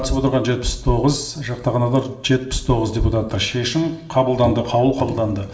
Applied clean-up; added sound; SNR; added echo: none; none; none; reverberation time 0.6 s.